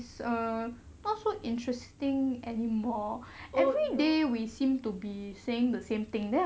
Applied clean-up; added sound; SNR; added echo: none; none; none; none.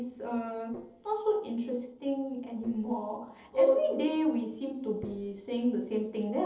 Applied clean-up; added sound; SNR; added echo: neural separator model SepFormer DNS4.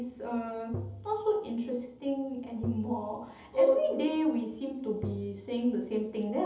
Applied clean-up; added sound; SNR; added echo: none; Tap; 10 dB; reverberation time 0.7 s.